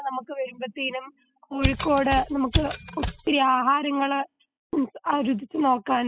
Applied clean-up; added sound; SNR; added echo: classical method spectral subtraction.